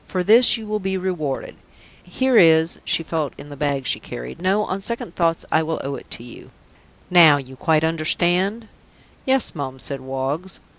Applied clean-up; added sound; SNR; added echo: none; none; none; none.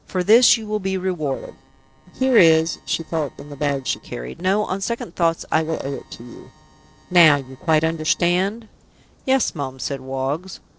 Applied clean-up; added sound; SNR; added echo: neural separator model SepFormer DNS4.